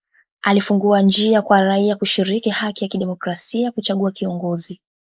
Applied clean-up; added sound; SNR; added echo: neural mask model Resemble Enhance denoiser.